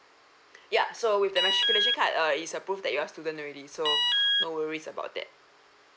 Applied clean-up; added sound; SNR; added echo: none; Alarm; -4 dB; none.